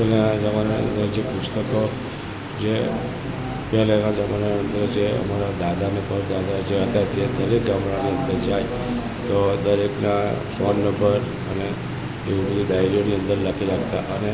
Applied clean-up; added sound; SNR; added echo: none; Wind instrument, woodwind instrument; 19 dB; none.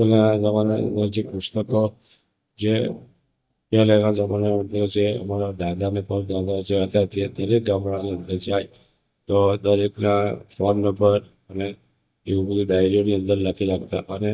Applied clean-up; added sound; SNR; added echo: neural mask model DeepFilterNet 3.